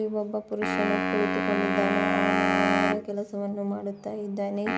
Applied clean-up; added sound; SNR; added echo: none; Wind instrument, woodwind instrument; -2 dB; none.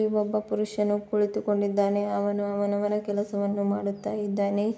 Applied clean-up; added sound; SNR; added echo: none; none; none; none.